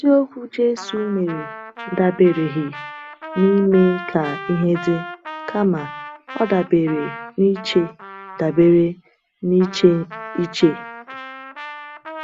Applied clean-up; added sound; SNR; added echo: none; Trumpet; 14 dB; none.